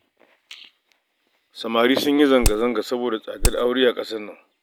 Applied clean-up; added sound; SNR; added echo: none; Hammer; -1 dB; none.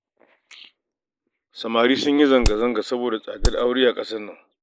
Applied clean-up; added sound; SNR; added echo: neural mask model Resemble Enhance denoiser.